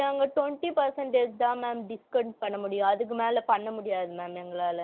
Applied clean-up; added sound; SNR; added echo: none; none; none; none.